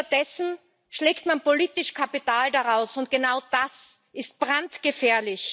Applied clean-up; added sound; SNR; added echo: none; none; none; none.